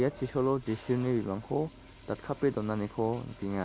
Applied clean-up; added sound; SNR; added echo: none; Toilet flush + Engine starting / Car; 19 dB; none.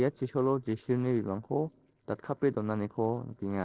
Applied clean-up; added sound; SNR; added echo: neural separator model SepFormer DNS4.